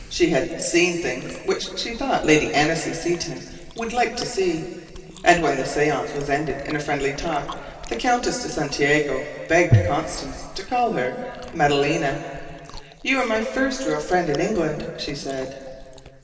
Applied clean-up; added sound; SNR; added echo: none; Chewing, mastication; 10 dB; reverberation time 2.5 s.